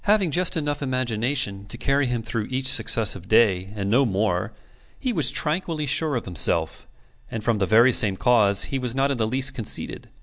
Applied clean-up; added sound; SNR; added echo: none; none; none; none.